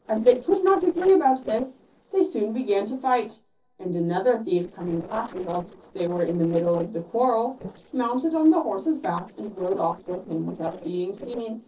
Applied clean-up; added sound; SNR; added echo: neural separator model SepFormer DNS4.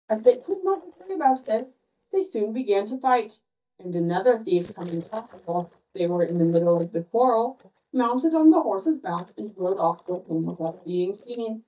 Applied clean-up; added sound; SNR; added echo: neural mask model DeepFilterNet 3.